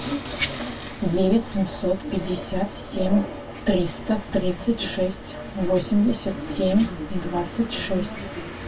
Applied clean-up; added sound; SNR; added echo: none; Engine starting; 19 dB; reverberation time 0.1 s.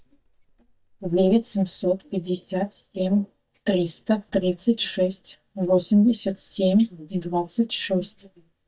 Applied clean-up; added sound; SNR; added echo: neural mask model DeepFilterNet 3.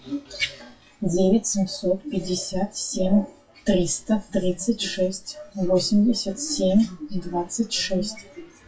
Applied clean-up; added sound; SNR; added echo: classical method WPE with log-MMSE.